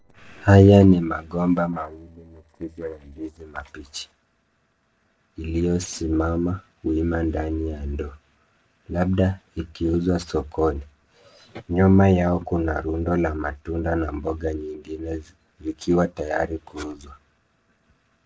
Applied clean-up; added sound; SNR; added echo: neural separator model SepFormer DNS4.